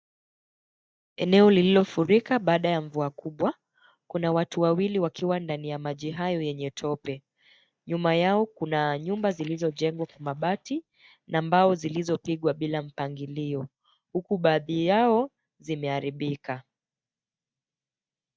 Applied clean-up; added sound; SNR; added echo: neural mask model DeepFilterNet 3.